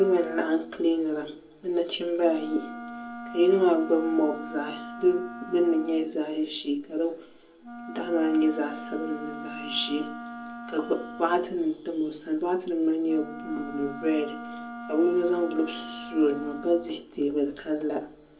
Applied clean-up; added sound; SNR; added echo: none; Wind instrument, woodwind instrument; 13 dB; reverberation time 0.2 s.